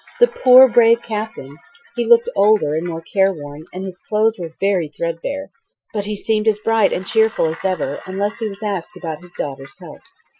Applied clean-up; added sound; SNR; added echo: classical method Wiener filter.